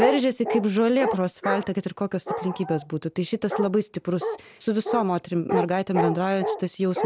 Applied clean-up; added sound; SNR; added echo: none; Bark; 6 dB; none.